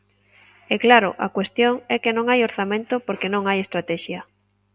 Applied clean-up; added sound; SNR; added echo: none; none; none; none.